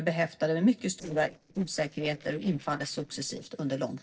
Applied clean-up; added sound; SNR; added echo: neural separator model SepFormer DNS4.